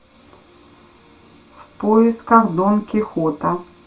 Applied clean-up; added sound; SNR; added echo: none; none; none; reverberation time 0.2 s.